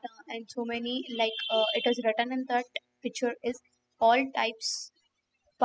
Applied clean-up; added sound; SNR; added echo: classical method spectral subtraction.